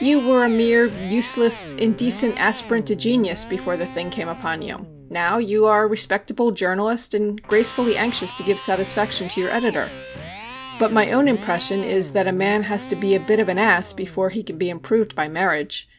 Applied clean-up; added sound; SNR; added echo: none; Electric guitar; 16 dB; none.